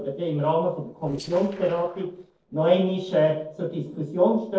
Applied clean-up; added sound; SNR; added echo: neural separator model SepFormer DNS4.